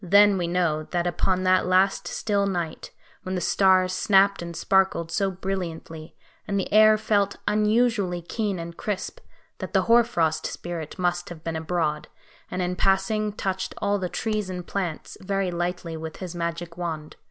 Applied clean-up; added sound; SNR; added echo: none; Clapping; 18 dB; none.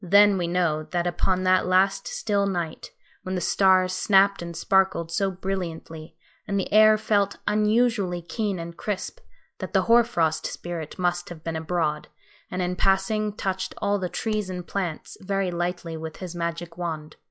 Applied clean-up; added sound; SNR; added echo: classical method log-MMSE.